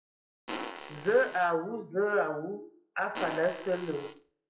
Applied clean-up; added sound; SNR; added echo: classical method WPE with log-MMSE.